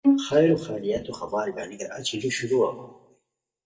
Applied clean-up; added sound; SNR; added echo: neural mask model DeepFilterNet 3.